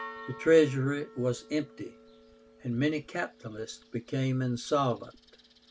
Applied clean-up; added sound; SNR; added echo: none; Church bell; 20 dB; none.